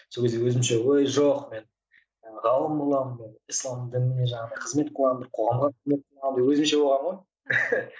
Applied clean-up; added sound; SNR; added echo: none; none; none; none.